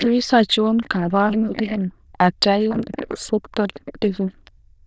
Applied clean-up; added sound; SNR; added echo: neural diffusion model UNIVERSE++.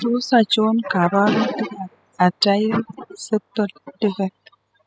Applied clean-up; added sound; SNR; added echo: classical method spectral subtraction.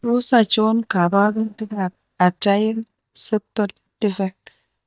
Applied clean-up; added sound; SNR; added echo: neural mask model DeepFilterNet 3.